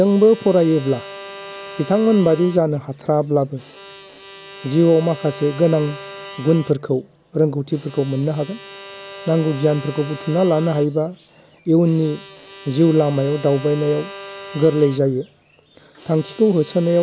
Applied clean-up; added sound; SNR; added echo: none; Bowed string instrument; 18 dB; none.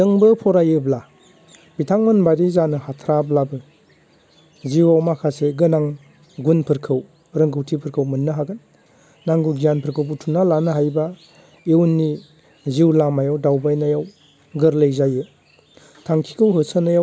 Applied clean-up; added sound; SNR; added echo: none; none; none; none.